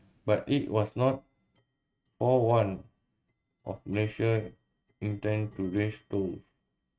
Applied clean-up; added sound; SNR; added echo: neural mask model RNNoise.